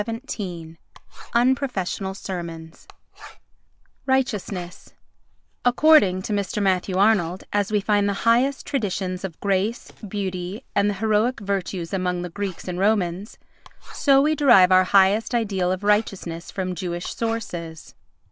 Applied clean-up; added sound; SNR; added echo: none; Writing; 19 dB; none.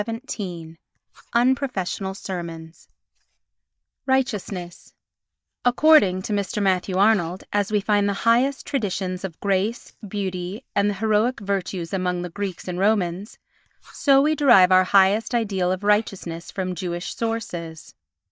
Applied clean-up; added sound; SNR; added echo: neural mask model DeepFilterNet 3.